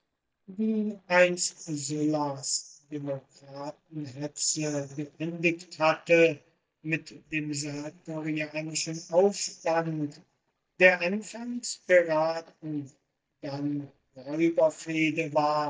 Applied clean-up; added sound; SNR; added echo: neural mask model DeepFilterNet 3.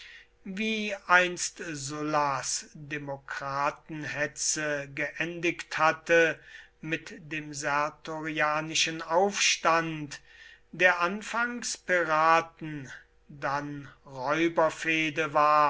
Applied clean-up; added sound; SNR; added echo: none; none; none; none.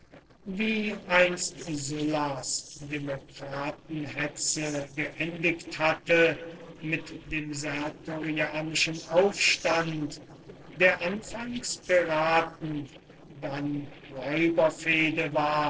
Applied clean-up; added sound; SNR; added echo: neural separator model SepFormer DNS4.